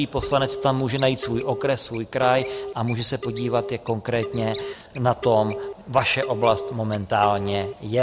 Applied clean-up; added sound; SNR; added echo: none; Telephone + Bird; 10 dB; none.